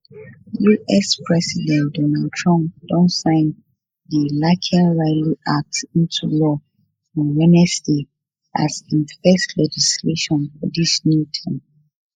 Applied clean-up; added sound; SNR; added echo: neural mask model Resemble Enhance denoiser.